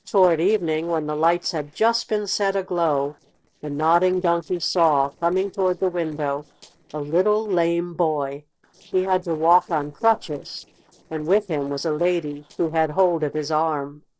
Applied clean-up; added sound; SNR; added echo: neural separator model SepFormer DNS4.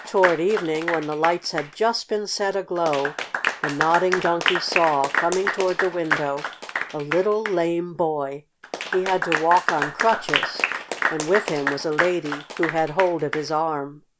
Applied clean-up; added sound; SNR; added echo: none; Applause / Clapping; 5 dB; none.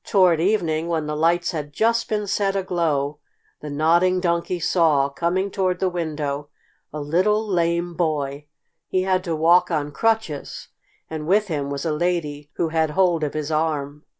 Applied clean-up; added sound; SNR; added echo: none; none; none; none.